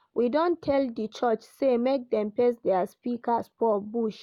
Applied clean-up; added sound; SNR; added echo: none; none; none; none.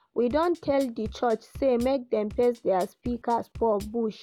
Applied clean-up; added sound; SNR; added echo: none; Bass drum / Drum kit; 19 dB; none.